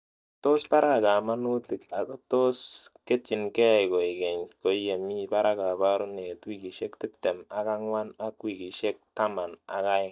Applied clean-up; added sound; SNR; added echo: neural mask model DeepFilterNet 3.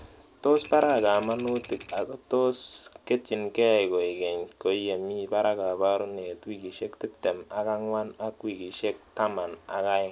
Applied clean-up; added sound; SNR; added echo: none; Typewriter; 18 dB; none.